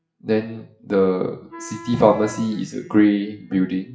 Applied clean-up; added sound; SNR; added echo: classical method WPE with log-MMSE.